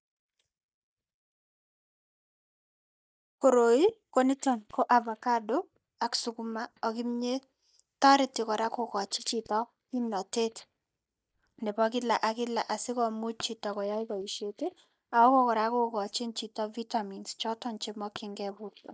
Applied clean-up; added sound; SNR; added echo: neural mask model DeepFilterNet 3.